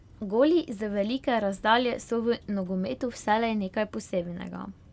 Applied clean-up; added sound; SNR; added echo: none; none; none; none.